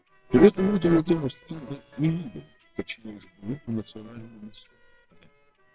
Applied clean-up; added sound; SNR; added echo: neural separator model SepFormer WHAMR!.